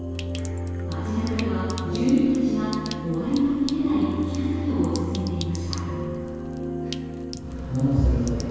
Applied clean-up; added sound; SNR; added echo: none; Sink (filling or washing); 18 dB; reverberation time 2.0 s.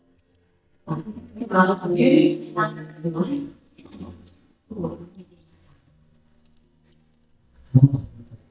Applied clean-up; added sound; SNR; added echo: neural mask model DeepFilterNet 3.